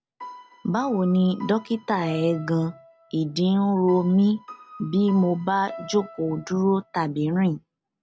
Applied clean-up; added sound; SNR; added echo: none; Piano; 19 dB; none.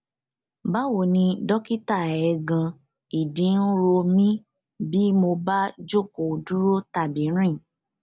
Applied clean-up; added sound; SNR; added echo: none; none; none; none.